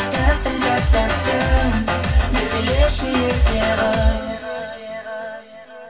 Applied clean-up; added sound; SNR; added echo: none; Dog; 18 dB; reverberation time 0.2 s.